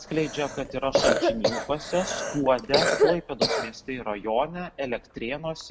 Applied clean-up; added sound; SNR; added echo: none; Cough; -2 dB; none.